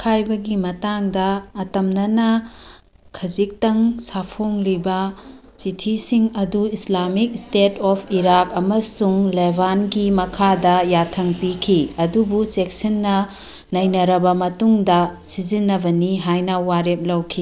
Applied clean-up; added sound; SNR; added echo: none; none; none; none.